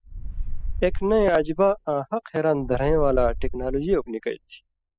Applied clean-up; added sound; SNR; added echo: classical method spectral subtraction.